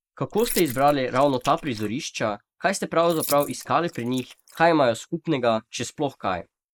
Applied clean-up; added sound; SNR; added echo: neural mask model Resemble Enhance denoiser.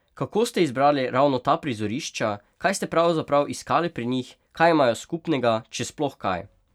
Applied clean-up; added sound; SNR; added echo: none; none; none; none.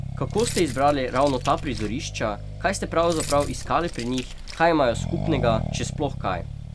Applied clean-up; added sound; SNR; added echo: none; Keys jangling + Accelerating, revving, vroom; 6 dB; none.